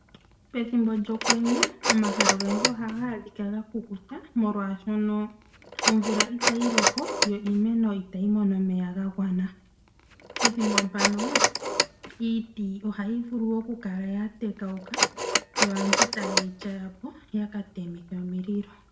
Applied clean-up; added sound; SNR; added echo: none; Telephone; 1 dB; reverberation time 0.4 s.